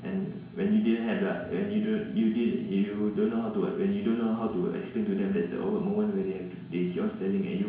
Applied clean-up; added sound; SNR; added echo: none; none; none; reverberation time 0.6 s.